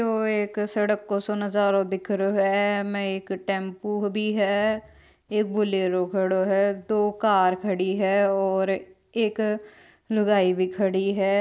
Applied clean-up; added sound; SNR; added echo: none; none; none; none.